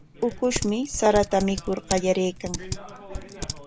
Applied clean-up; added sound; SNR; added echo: none; Typing; 9 dB; none.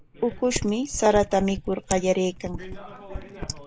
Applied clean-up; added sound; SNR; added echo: neural mask model Resemble Enhance denoiser.